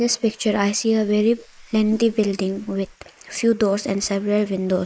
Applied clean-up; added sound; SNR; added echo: neural mask model Resemble Enhance denoiser.